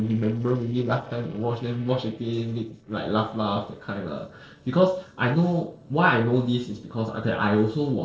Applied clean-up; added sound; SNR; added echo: neural separator model SepFormer DNS4.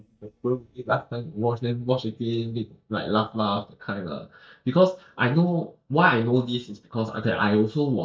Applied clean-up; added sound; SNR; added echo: neural mask model DeepFilterNet 3.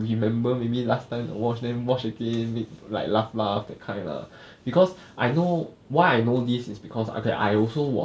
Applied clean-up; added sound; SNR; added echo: none; none; none; none.